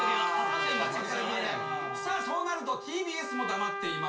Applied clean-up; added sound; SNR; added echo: none; Trumpet; 3 dB; reverberation time 0.3 s.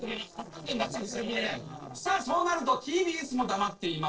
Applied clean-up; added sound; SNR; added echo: neural separator model SepFormer DNS4.